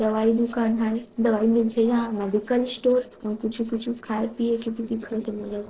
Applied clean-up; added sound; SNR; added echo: neural separator model SepFormer DNS4.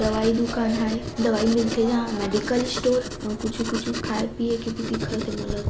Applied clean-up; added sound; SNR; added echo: none; Writing; 6 dB; reverberation time 1.9 s.